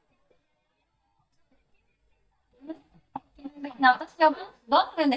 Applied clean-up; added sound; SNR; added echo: neural mask model DeepFilterNet 3.